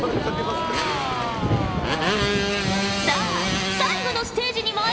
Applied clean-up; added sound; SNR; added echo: none; Motorcycle + Thunder; -2 dB; none.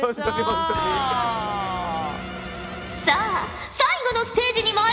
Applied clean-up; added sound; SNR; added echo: none; none; none; none.